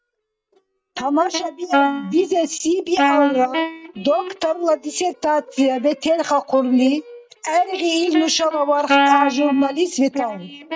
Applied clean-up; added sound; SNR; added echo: neural mask model DeepFilterNet 3.